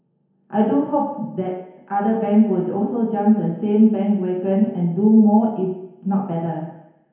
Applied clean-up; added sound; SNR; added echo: none; none; none; reverberation time 1.0 s.